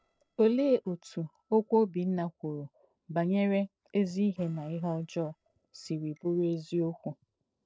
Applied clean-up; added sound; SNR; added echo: neural separator model SepFormer DNS4.